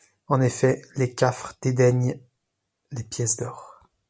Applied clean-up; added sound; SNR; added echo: none; none; none; none.